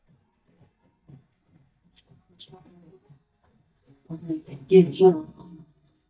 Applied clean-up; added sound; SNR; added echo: neural mask model DeepFilterNet 3.